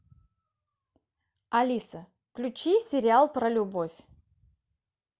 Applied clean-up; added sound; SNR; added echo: none; none; none; none.